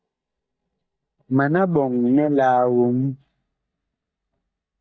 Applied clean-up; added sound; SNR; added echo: neural mask model DeepFilterNet 3.